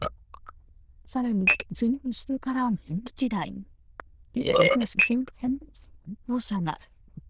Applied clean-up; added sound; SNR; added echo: neural diffusion model UNIVERSE++.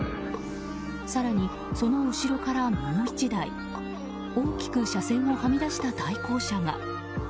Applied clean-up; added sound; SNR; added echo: none; none; none; none.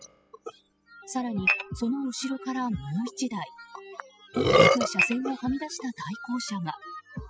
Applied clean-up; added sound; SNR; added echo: classical method spectral subtraction.